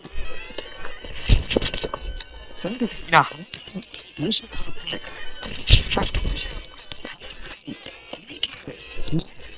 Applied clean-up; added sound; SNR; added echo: neural separator model SepFormer WHAM!.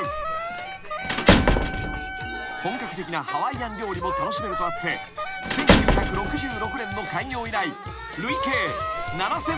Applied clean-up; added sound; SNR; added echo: none; Squeak / Slam / Human group actions + Wind instrument, woodwind instrument; -5 dB; none.